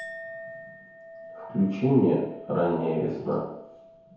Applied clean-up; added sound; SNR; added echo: none; Chink, clink; 17 dB; reverberation time 0.9 s.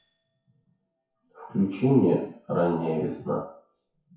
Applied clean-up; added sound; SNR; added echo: classical method WPE with log-MMSE.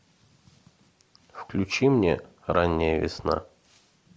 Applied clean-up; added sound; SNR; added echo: none; none; none; none.